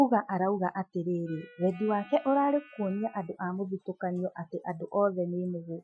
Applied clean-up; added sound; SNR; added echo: classical method Wiener filter.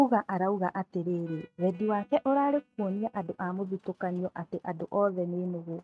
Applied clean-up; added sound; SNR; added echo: neural mask model RNNoise.